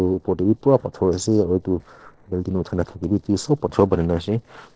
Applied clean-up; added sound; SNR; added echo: neural separator model SepFormer DNS4.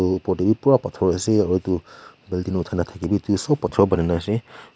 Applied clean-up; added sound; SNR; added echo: none; none; none; none.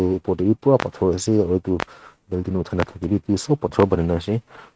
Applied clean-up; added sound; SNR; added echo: neural mask model RNNoise.